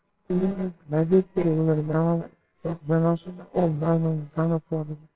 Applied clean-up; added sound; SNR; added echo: neural separator model SepFormer WHAMR!.